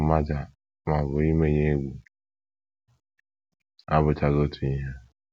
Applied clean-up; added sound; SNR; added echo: none; none; none; none.